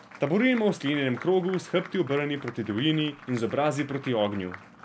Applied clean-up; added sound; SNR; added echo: none; Applause; 18 dB; none.